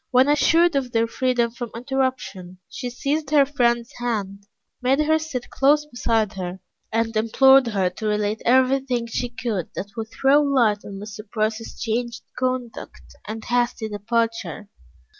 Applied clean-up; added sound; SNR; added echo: none; none; none; none.